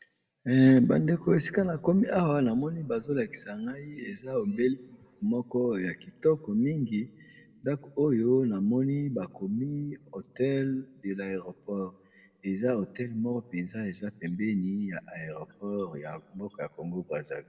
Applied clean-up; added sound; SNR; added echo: none; none; none; reverberation time 0.9 s.